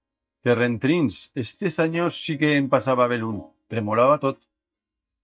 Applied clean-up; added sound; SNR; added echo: neural mask model DeepFilterNet 3.